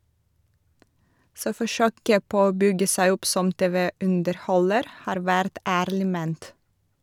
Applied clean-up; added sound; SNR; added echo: none; none; none; none.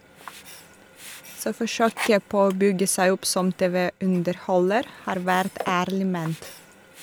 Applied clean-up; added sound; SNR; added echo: none; Sink (filling or washing); 16 dB; none.